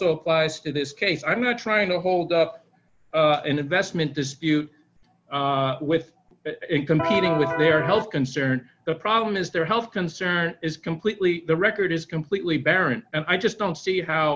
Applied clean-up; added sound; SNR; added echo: none; Electric guitar; 2 dB; none.